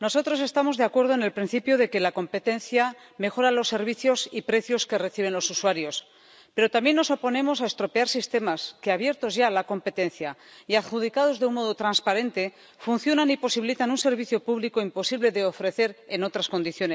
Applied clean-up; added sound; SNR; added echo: none; none; none; none.